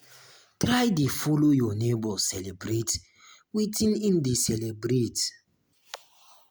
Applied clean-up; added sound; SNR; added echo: none; none; none; none.